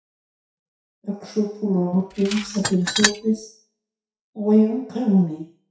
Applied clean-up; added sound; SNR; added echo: classical method WPE with log-MMSE.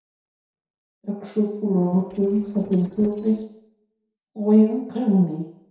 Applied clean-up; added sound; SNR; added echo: neural separator model SepFormer DNS4.